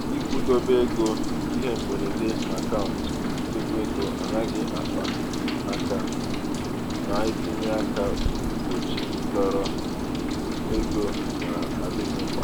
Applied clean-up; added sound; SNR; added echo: none; Rain; -4 dB; none.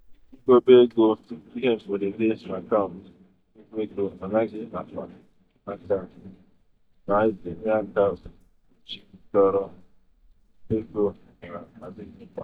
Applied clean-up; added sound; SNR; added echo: neural mask model DeepFilterNet 3.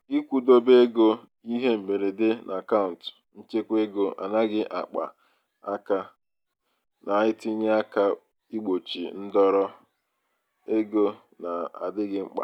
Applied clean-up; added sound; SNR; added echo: none; none; none; none.